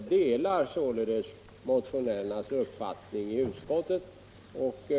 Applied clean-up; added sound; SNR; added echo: none; none; none; none.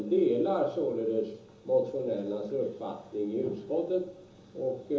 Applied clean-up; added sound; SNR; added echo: none; none; none; reverberation time 1.2 s.